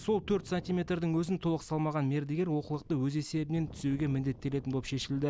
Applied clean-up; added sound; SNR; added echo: none; none; none; none.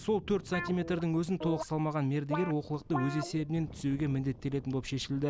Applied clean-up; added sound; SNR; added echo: none; Guitar; 10 dB; none.